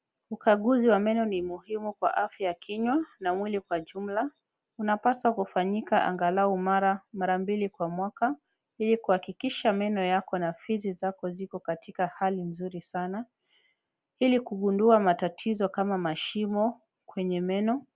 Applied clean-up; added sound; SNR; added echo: none; none; none; none.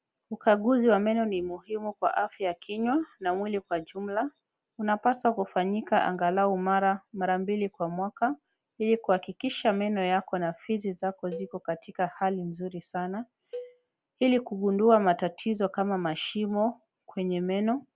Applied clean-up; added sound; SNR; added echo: none; Cowbell; 19 dB; none.